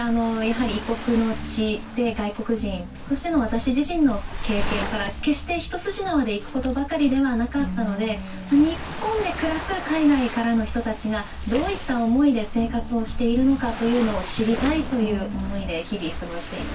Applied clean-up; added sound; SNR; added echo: none; Waves, surf; 9 dB; reverberation time 0.1 s.